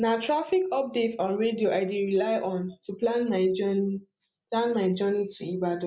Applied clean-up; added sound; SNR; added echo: none; none; none; none.